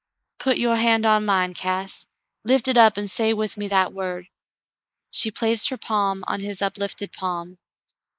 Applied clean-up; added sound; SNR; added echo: neural mask model Resemble Enhance denoiser.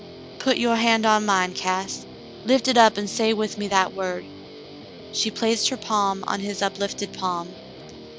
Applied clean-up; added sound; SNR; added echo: none; Guitar; 16 dB; none.